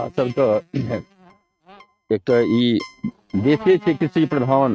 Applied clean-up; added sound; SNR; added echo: neural mask model RNNoise.